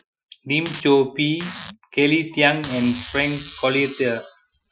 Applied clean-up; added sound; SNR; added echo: classical method Wiener filter.